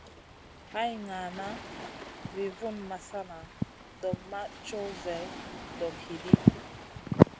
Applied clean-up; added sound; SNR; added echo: none; Waves, surf; 14 dB; none.